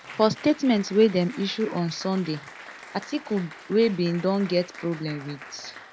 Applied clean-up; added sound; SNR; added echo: none; Applause; 18 dB; none.